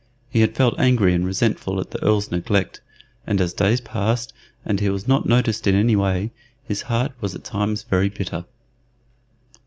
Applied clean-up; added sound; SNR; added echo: none; none; none; none.